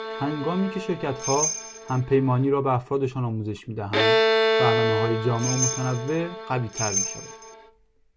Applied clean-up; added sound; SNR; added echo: none; Bowed string instrument + Bell; 1 dB; none.